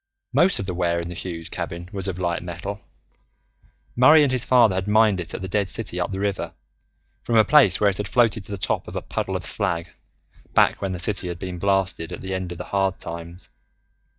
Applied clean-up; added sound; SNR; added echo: neural mask model DeepFilterNet 3.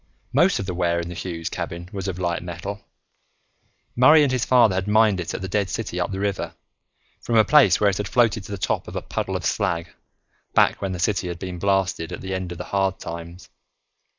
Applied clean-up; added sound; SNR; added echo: neural mask model Resemble Enhance denoiser.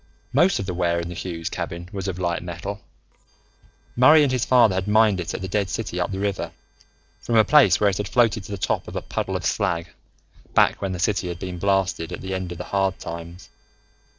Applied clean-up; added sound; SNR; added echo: neural separator model SepFormer DNS4.